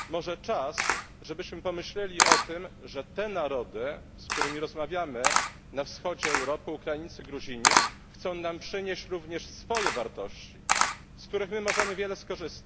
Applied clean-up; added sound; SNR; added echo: none; Camera; -3 dB; none.